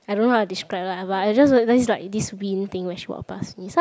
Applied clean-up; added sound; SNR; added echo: none; none; none; none.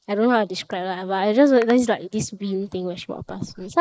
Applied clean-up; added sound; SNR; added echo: neural mask model Resemble Enhance denoiser.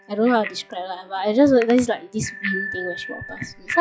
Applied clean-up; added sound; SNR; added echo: classical method log-MMSE.